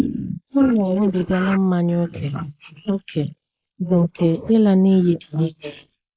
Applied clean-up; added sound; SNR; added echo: neural mask model Resemble Enhance denoiser.